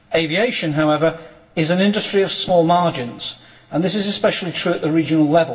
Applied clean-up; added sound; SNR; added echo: none; none; none; reverberation time 0.2 s.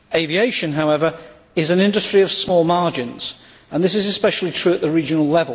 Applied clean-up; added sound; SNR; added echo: none; none; none; none.